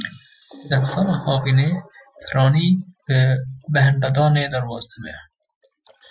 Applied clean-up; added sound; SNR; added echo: classical method Wiener filter.